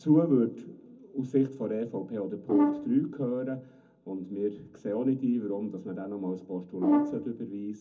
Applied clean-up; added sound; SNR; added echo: none; Brass instrument; -2 dB; reverberation time 0.3 s.